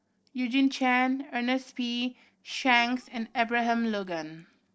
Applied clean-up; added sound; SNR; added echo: neural separator model SepFormer DNS4.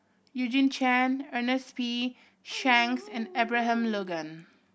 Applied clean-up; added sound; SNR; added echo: none; Dog; 17 dB; none.